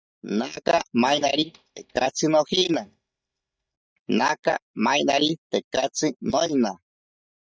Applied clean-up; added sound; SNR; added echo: neural mask model DeepFilterNet 3.